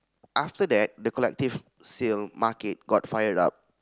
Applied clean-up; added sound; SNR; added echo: none; none; none; none.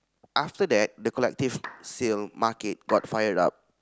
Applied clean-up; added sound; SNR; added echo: none; Clapping; 18 dB; none.